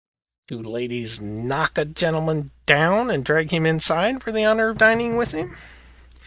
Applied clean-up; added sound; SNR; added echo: neural mask model DeepFilterNet 3.